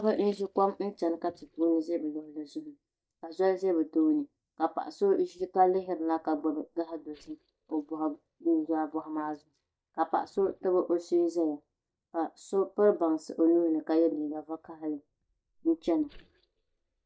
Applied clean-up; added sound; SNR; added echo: neural mask model DeepFilterNet 3.